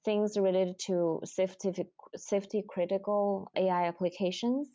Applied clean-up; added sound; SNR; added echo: none; none; none; none.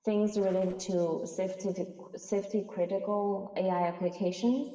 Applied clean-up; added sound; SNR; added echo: neural separator model SepFormer DNS4.